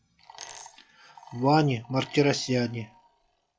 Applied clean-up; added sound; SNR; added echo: classical method log-MMSE.